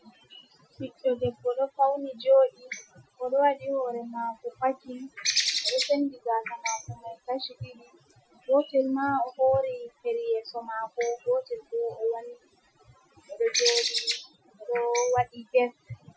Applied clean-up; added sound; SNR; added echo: classical method Wiener filter.